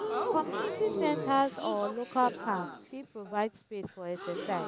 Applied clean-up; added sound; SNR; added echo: none; Crowd / Gasp; 4 dB; none.